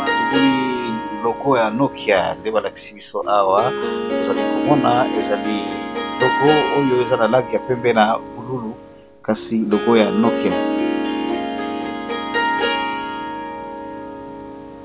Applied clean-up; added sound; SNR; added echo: none; Harp; 3 dB; none.